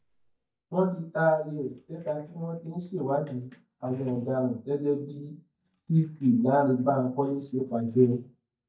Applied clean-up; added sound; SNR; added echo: neural mask model DeepFilterNet 3.